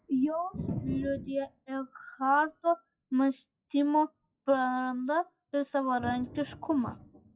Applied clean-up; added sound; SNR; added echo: classical method WPE with log-MMSE.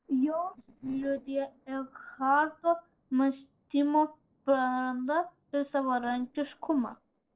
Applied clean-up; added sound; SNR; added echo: neural separator model SepFormer DNS4.